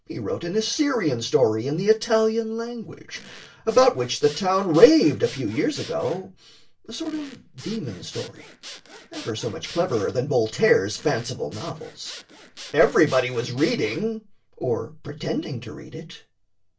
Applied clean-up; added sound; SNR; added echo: none; Zipper (clothing) / Sawing; 19 dB; reverberation time 0.2 s.